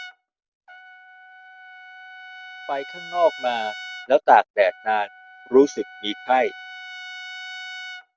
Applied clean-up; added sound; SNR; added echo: none; Trumpet; 15 dB; none.